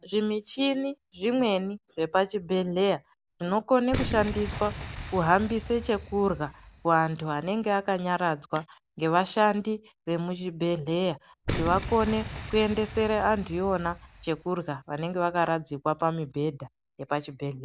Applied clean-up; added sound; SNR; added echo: none; Boom; 13 dB; none.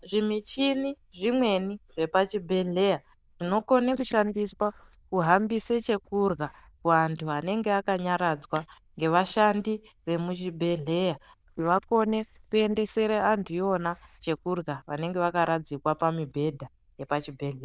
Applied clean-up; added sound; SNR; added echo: neural diffusion model UNIVERSE++.